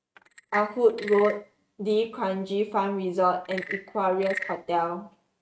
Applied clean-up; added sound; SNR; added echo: neural mask model RNNoise.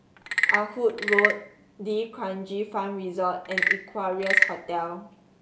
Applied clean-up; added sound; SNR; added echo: none; Wood / Percussion / Frog; -1 dB; none.